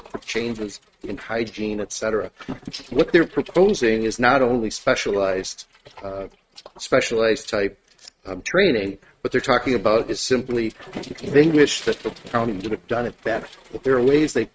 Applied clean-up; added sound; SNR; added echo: neural mask model RNNoise.